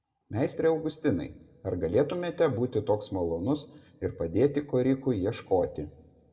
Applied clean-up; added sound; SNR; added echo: none; none; none; reverberation time 0.7 s.